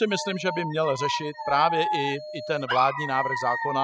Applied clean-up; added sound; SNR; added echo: classical method spectral subtraction.